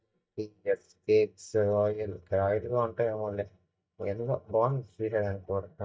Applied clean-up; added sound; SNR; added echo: neural mask model DeepFilterNet 3.